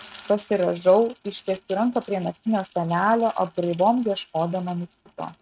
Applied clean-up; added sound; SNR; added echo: neural mask model RNNoise.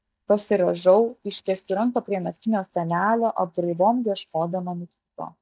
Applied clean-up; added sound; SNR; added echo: neural mask model DeepFilterNet 3.